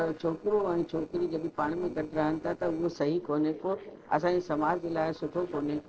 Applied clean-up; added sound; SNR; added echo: neural separator model SepFormer DNS4.